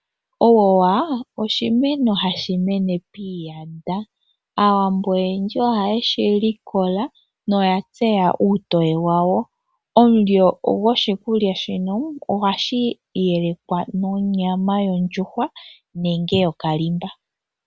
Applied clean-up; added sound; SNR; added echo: none; none; none; none.